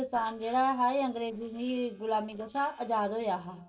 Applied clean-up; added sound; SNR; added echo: neural separator model SepFormer DNS4.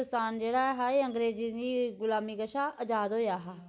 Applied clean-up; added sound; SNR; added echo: none; none; none; none.